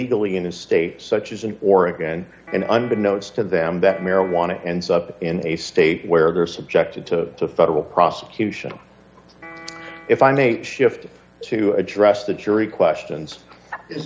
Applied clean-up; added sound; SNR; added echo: none; Piano; 19 dB; none.